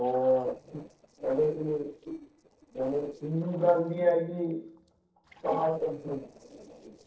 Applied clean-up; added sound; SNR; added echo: neural separator model SepFormer DNS4.